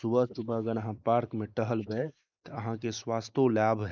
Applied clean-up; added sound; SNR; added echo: neural mask model Resemble Enhance denoiser.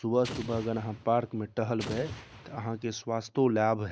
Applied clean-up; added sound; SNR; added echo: none; Explosion; 14 dB; none.